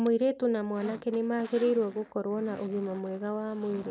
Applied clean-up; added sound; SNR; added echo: none; Zipper (clothing); 18 dB; none.